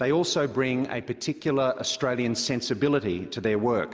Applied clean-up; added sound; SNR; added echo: none; none; none; none.